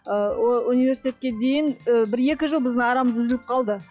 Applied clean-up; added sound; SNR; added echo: classical method log-MMSE.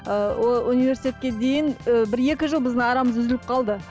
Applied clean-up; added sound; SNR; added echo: none; Organ; 19 dB; none.